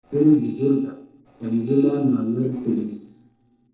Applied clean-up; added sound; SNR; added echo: neural separator model SepFormer DNS4.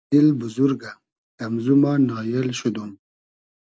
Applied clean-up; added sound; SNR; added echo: none; none; none; none.